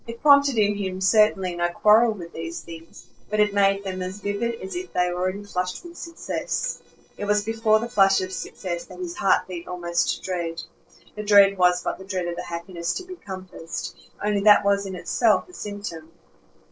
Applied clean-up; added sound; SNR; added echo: neural separator model SepFormer DNS4.